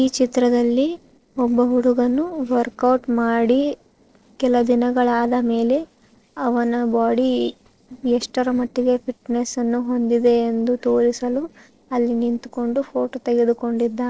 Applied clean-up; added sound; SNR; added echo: neural separator model SepFormer DNS4.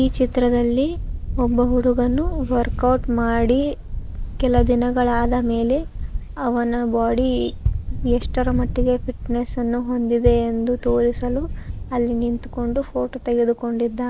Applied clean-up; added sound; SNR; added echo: none; Camera + Bass drum; 5 dB; none.